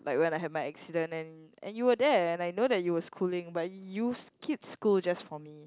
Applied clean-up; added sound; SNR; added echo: none; none; none; none.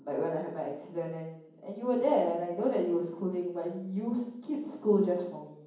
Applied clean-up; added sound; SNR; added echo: none; none; none; reverberation time 1.2 s.